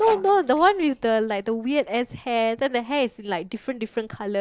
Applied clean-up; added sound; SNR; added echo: neural separator model SepFormer DNS4.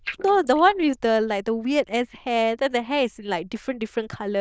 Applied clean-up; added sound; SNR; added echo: neural diffusion model UNIVERSE++.